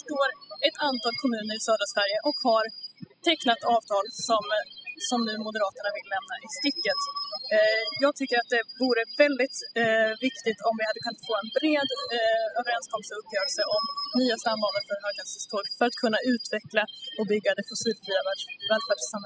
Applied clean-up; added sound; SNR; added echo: classical method spectral subtraction.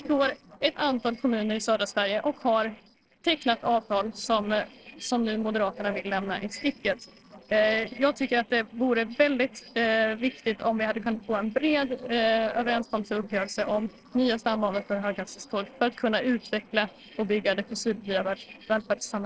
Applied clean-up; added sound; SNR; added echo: neural separator model SepFormer DNS4.